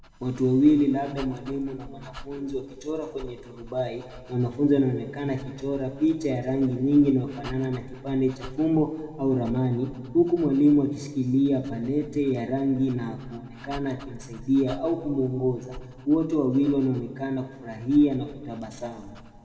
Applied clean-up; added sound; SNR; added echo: none; Dog; 20 dB; reverberation time 1.7 s.